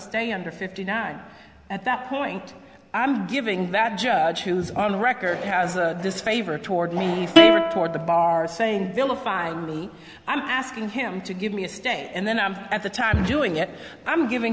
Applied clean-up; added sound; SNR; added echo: none; Plucked string instrument; -3 dB; none.